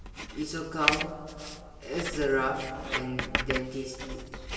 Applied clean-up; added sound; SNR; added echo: none; Writing; 2 dB; reverberation time 2.4 s.